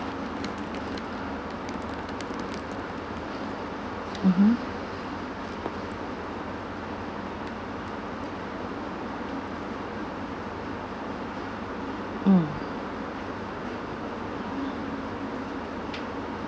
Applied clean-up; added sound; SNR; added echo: none; none; none; none.